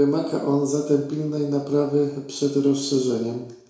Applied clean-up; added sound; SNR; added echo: none; none; none; reverberation time 0.6 s.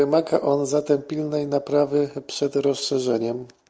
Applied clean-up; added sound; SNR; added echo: none; none; none; none.